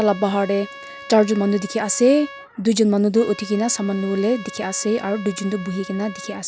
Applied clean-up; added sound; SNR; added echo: none; Trumpet; 18 dB; none.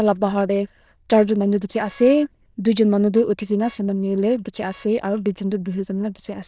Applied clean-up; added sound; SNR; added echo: neural diffusion model UNIVERSE++.